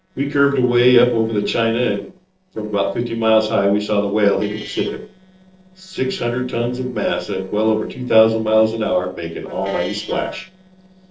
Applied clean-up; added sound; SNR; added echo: neural separator model SepFormer DNS4.